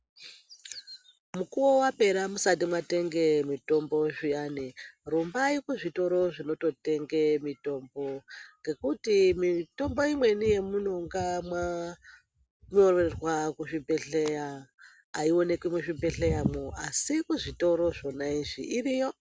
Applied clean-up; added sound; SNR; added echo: none; none; none; none.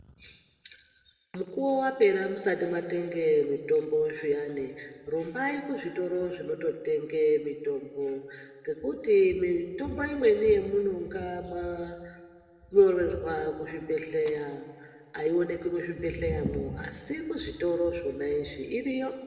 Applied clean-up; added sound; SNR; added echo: none; none; none; reverberation time 2.0 s.